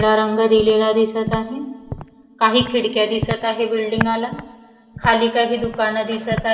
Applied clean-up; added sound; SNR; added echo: none; Walk, footsteps; 12 dB; reverberation time 2.7 s.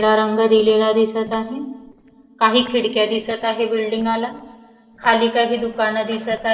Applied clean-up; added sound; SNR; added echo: neural separator model SepFormer DNS4.